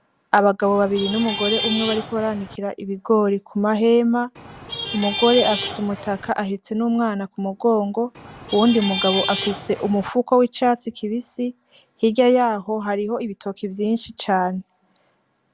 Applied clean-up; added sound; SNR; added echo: none; Traffic noise, roadway noise / Vehicle horn, car horn, honking; 7 dB; none.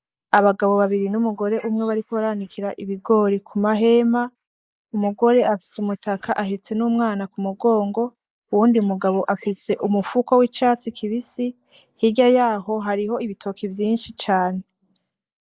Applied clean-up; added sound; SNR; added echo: neural mask model Resemble Enhance denoiser.